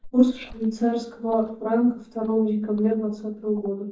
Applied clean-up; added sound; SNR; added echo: neural mask model DeepFilterNet 3.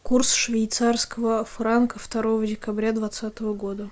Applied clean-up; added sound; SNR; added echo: none; none; none; none.